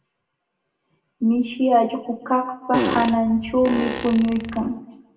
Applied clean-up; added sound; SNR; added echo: none; Fart; 6 dB; reverberation time 0.7 s.